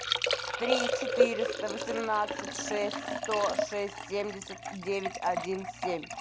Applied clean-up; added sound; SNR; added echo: none; Liquid; -1 dB; none.